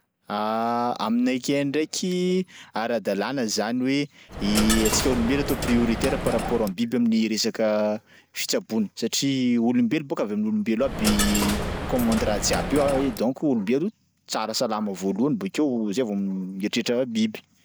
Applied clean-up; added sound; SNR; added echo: none; Coin (dropping); 3 dB; none.